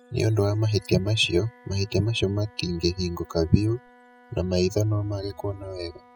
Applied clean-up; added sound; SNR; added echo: classical method spectral subtraction.